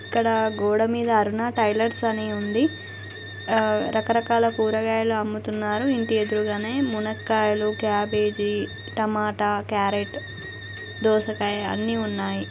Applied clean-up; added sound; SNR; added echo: none; Wind instrument, woodwind instrument; 17 dB; none.